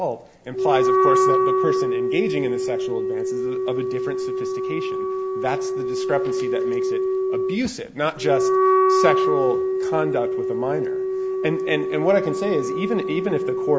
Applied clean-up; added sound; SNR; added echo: none; Wind instrument, woodwind instrument; -4 dB; none.